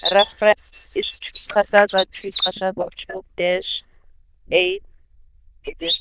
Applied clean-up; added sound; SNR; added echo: neural diffusion model UNIVERSE++.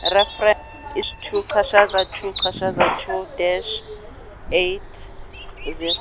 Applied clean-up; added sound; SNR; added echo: none; Bird vocalization, bird call, bird song; 9 dB; none.